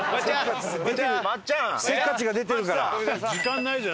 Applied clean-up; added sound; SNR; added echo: none; none; none; none.